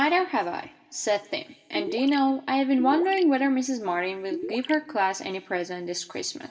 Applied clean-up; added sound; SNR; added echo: none; Gurgling; 9 dB; reverberation time 1.4 s.